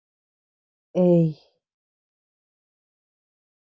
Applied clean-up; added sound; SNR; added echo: none; none; none; none.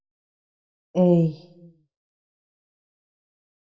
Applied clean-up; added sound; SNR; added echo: none; none; none; reverberation time 0.3 s.